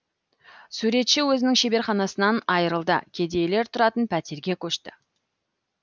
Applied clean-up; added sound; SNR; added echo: none; none; none; none.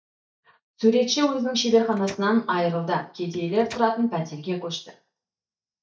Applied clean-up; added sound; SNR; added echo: neural mask model DeepFilterNet 3.